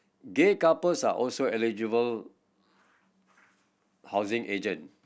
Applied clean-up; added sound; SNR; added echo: none; none; none; none.